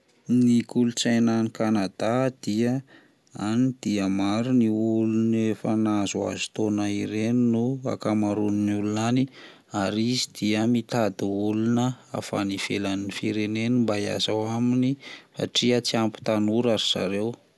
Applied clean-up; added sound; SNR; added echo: none; none; none; none.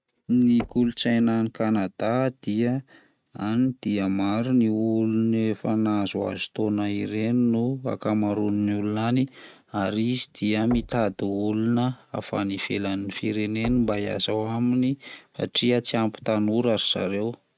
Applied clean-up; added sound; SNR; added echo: neural mask model RNNoise.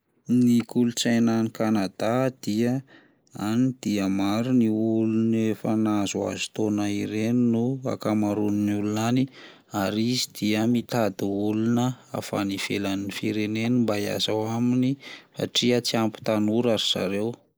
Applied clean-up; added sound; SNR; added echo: neural mask model Resemble Enhance denoiser.